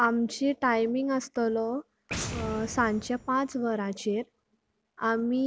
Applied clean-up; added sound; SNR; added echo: none; Boom; 13 dB; none.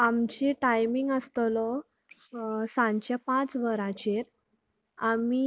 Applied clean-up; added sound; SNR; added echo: neural mask model Resemble Enhance denoiser.